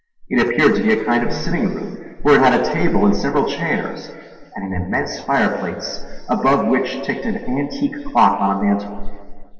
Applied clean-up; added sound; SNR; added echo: none; none; none; reverberation time 2.0 s.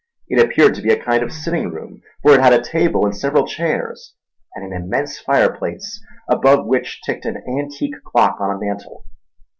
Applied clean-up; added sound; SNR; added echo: none; none; none; none.